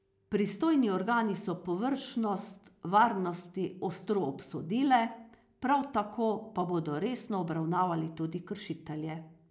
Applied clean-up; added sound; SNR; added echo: none; none; none; none.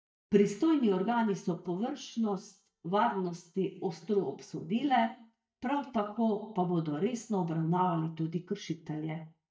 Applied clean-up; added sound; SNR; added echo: neural mask model DeepFilterNet 3.